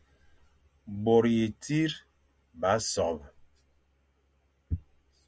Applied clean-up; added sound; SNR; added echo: none; none; none; none.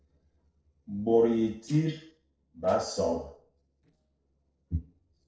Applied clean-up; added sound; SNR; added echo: neural separator model SepFormer DNS4.